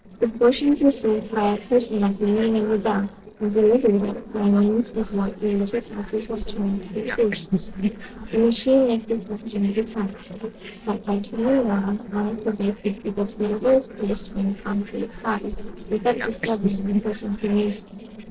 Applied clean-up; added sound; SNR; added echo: neural separator model SepFormer DNS4.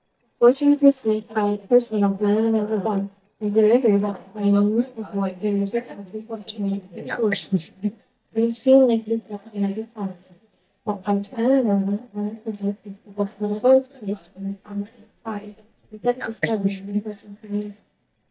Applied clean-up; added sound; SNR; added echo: neural mask model DeepFilterNet 3.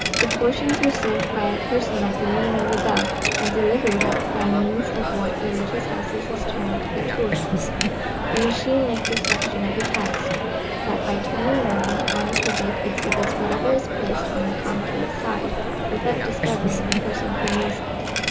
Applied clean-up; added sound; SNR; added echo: none; Coin (dropping); -2 dB; reverberation time 0.2 s.